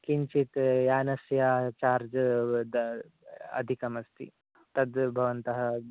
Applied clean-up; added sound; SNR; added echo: none; none; none; none.